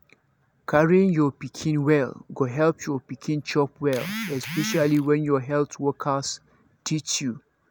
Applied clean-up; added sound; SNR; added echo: none; none; none; none.